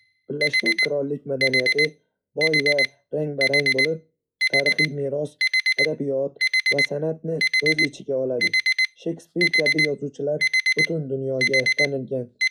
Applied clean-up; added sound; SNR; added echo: classical method log-MMSE.